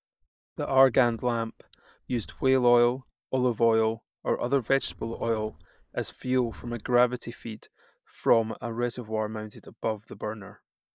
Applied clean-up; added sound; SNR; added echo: neural mask model DeepFilterNet 3.